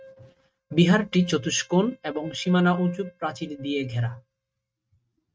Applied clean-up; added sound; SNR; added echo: neural mask model RNNoise.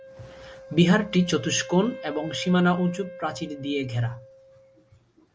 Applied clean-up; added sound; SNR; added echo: none; Wind instrument, woodwind instrument; 16 dB; none.